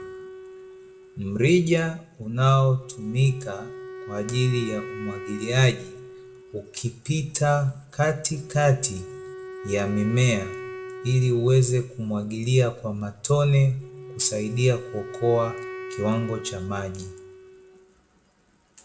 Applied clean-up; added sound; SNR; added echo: none; Wind instrument, woodwind instrument; 15 dB; reverberation time 0.5 s.